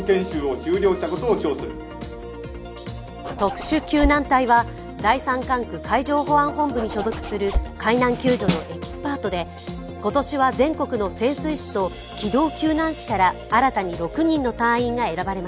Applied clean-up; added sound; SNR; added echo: none; Snare drum + Zipper (clothing); 6 dB; none.